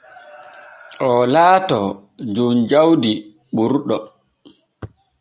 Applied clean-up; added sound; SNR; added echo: none; none; none; none.